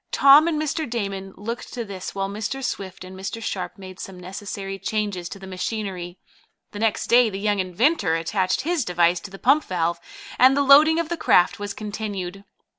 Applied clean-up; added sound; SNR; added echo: none; none; none; none.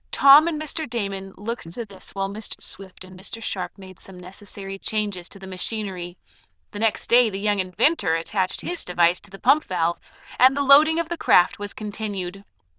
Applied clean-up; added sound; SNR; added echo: neural diffusion model UNIVERSE++.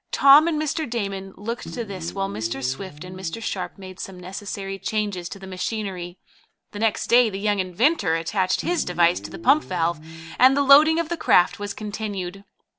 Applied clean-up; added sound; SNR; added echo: none; Guitar; 17 dB; none.